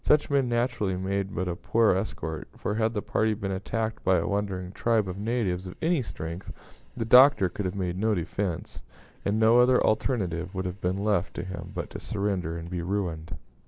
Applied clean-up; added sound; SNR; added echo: neural mask model Resemble Enhance denoiser.